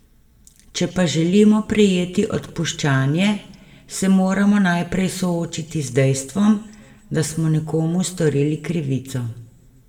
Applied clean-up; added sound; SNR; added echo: none; none; none; reverberation time 0.8 s.